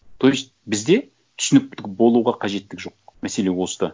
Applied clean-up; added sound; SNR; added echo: none; none; none; none.